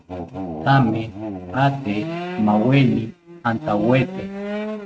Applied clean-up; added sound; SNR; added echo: neural mask model RNNoise.